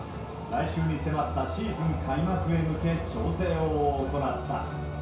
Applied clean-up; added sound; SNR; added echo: none; Musical instrument; 12 dB; reverberation time 0.6 s.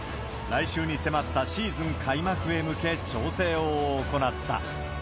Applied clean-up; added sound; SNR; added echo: none; none; none; none.